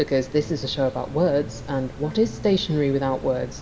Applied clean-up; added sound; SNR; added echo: none; Water; 16 dB; reverberation time 1.4 s.